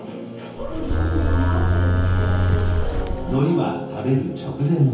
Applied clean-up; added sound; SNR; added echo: none; Livestock, farm animals, working animals; -4 dB; reverberation time 0.7 s.